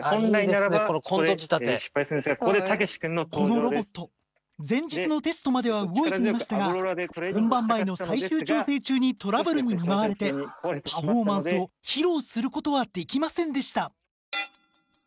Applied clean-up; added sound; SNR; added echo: neural mask model RNNoise.